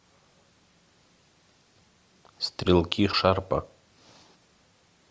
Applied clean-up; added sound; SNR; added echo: none; none; none; none.